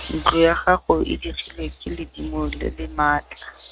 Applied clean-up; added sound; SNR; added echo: neural mask model RNNoise.